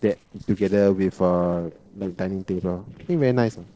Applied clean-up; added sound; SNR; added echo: neural separator model SepFormer DNS4.